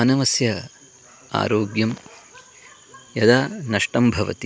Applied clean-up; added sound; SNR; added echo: none; none; none; none.